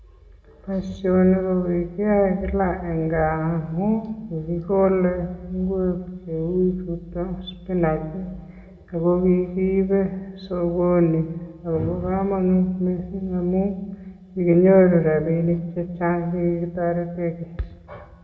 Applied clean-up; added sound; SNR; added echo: none; none; none; reverberation time 1.0 s.